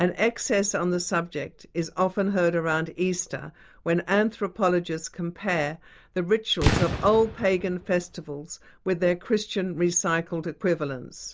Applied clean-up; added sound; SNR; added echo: none; Fireworks; 3 dB; none.